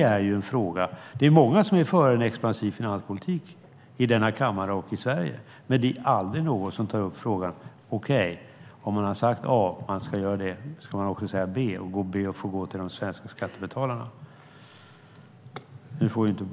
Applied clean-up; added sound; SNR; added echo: none; none; none; none.